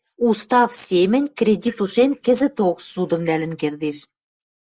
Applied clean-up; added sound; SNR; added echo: neural mask model Resemble Enhance denoiser.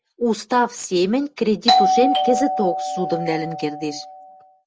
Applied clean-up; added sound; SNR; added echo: none; Doorbell; -1 dB; none.